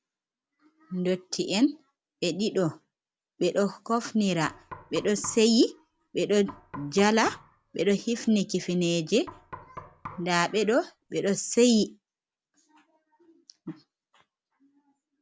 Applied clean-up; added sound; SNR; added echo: none; Knock; 19 dB; none.